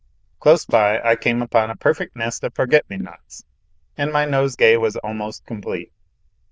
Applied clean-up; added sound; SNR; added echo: neural diffusion model UNIVERSE++.